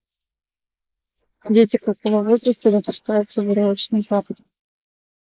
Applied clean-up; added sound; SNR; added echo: neural mask model Resemble Enhance denoiser.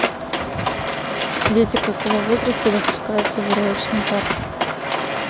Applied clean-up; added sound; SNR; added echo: none; Mechanisms; 0 dB; none.